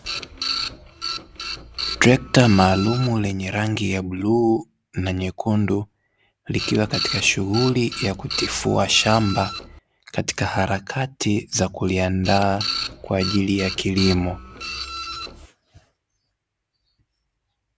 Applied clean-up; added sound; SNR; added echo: none; Printer; 8 dB; none.